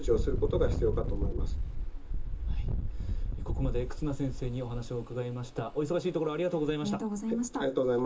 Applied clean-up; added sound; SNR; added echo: none; Engine; 1 dB; reverberation time 0.2 s.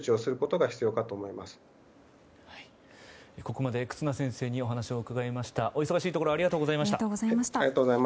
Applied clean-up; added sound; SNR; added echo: none; none; none; none.